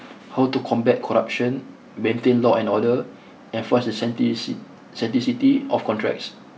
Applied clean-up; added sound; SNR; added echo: none; none; none; none.